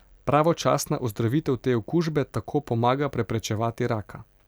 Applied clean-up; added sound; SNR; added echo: none; none; none; none.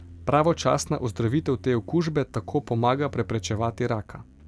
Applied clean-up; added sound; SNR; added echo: none; Motorcycle; 18 dB; none.